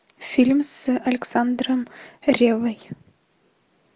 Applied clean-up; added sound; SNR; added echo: none; none; none; none.